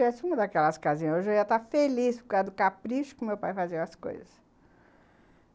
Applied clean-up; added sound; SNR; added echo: none; none; none; none.